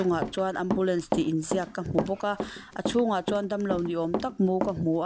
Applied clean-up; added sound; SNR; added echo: none; Run; 6 dB; none.